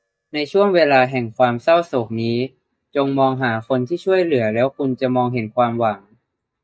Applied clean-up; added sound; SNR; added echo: neural mask model DeepFilterNet 3.